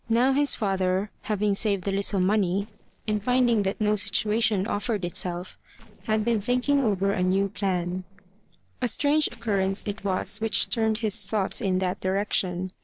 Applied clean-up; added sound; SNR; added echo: neural separator model SepFormer DNS4.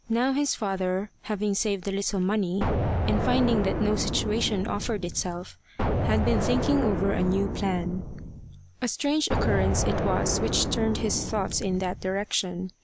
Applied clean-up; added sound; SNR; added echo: none; Explosion; 1 dB; none.